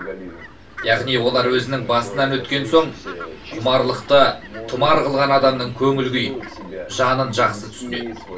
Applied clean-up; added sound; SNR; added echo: none; Fowl; 20 dB; reverberation time 0.2 s.